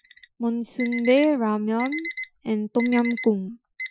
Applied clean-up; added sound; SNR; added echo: classical method Wiener filter.